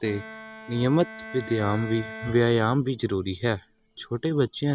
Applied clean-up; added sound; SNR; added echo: none; Bowed string instrument; 16 dB; none.